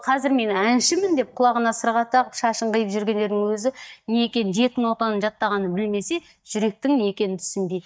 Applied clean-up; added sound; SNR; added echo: neural mask model DeepFilterNet 3.